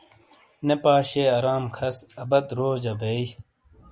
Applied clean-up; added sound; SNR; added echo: none; none; none; none.